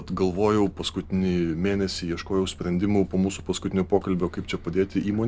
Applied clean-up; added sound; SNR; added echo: none; Truck; 17 dB; none.